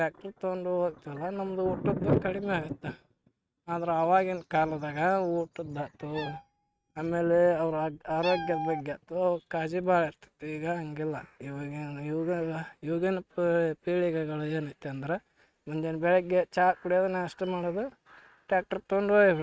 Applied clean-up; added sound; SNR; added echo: neural mask model RNNoise.